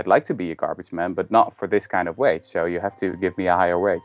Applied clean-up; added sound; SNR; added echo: none; none; none; none.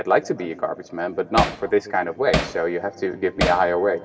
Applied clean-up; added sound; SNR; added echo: none; Hammer; 3 dB; reverberation time 2.2 s.